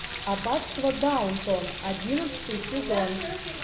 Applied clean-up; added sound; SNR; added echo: none; Frying (food); 6 dB; none.